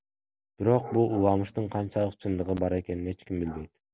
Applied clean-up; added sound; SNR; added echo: none; none; none; none.